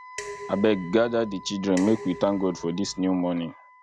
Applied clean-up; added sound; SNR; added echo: none; Wind instrument, woodwind instrument + Dishes, pots, and pans; 15 dB; none.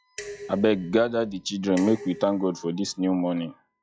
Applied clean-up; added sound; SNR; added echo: classical method log-MMSE.